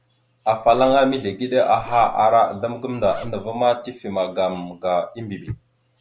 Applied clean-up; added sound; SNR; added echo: none; Zipper (clothing); 15 dB; none.